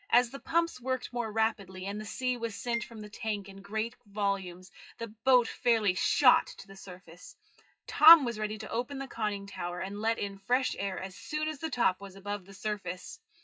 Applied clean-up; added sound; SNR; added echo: classical method WPE with log-MMSE.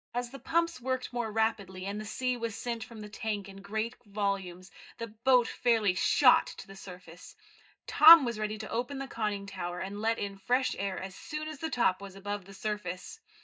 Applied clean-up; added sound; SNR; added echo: neural mask model DeepFilterNet 3.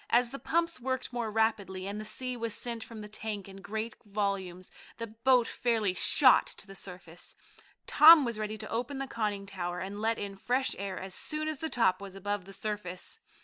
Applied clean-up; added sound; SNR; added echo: none; none; none; none.